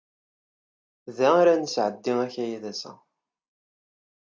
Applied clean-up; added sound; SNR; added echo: none; none; none; none.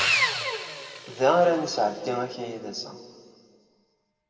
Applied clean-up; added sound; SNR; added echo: none; Sawing; 4 dB; reverberation time 1.8 s.